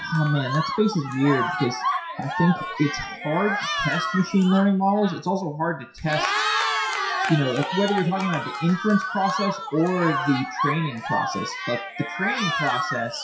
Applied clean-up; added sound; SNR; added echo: classical method WPE with log-MMSE.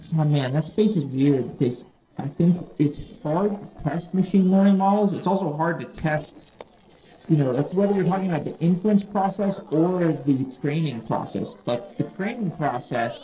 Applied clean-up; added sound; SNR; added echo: neural separator model SepFormer DNS4.